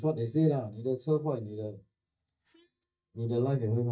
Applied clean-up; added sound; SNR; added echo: neural mask model DeepFilterNet 3.